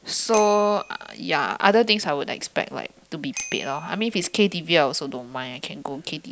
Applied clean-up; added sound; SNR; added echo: none; Bicycle bell; 18 dB; none.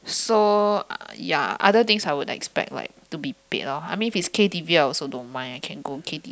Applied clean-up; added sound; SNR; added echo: none; none; none; none.